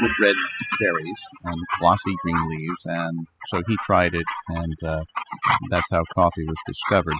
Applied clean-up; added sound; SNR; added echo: classical method spectral subtraction.